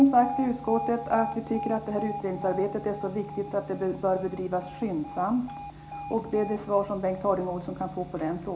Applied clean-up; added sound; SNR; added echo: none; Alarm; 12 dB; reverberation time 0.4 s.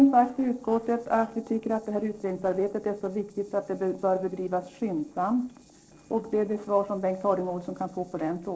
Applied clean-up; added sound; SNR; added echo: neural separator model SepFormer DNS4.